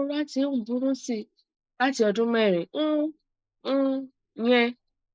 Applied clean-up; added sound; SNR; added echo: neural mask model Resemble Enhance denoiser.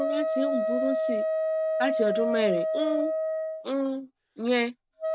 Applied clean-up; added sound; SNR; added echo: none; Wind instrument, woodwind instrument; -2 dB; none.